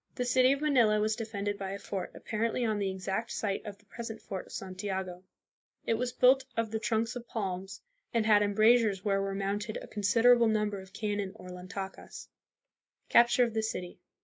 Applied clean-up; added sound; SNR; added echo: neural mask model Resemble Enhance denoiser.